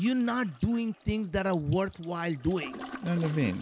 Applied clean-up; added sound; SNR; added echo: none; Toilet flush; 16 dB; none.